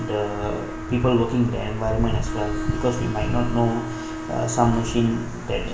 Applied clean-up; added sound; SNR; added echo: none; Bowed string instrument; 11 dB; reverberation time 0.6 s.